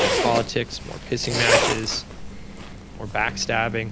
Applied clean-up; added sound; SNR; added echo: none; Zipper (clothing); 0 dB; none.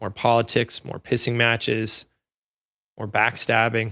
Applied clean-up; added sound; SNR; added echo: none; none; none; none.